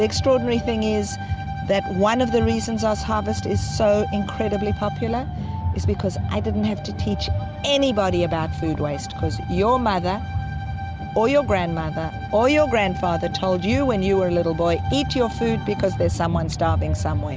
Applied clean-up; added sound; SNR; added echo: none; Bowed string instrument; 14 dB; none.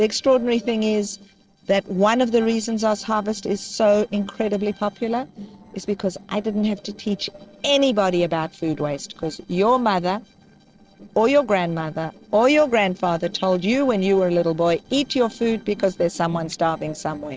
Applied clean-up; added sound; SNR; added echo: neural separator model SepFormer DNS4.